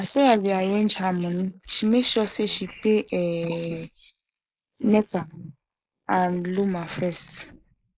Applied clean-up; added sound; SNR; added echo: neural mask model Resemble Enhance denoiser.